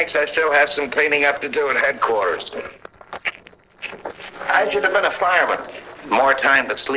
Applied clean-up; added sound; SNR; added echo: neural separator model SepFormer DNS4.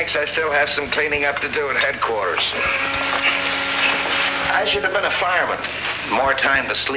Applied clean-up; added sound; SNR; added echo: none; Wind instrument, woodwind instrument; 11 dB; none.